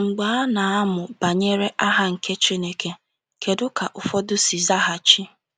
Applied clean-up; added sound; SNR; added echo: none; none; none; none.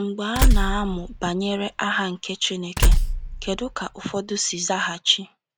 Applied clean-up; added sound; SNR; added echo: none; Tools; -4 dB; none.